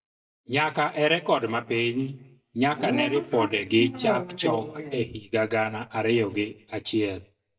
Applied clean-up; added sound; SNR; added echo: neural mask model DeepFilterNet 3.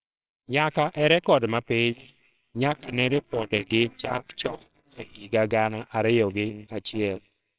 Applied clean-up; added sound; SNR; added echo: neural separator model SepFormer WHAMR!.